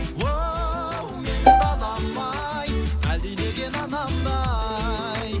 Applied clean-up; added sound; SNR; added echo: none; Bowed string instrument; -5 dB; none.